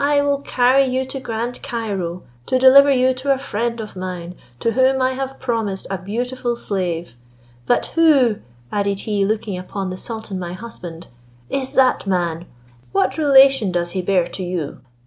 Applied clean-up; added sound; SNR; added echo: none; none; none; none.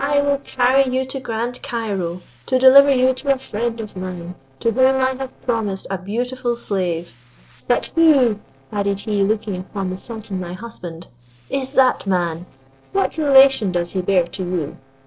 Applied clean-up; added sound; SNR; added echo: neural separator model SepFormer DNS4.